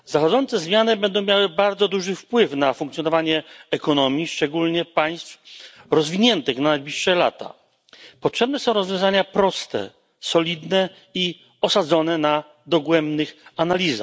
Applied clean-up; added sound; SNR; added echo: none; none; none; none.